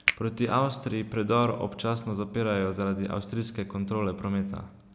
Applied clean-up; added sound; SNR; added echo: none; Finger snapping; 7 dB; none.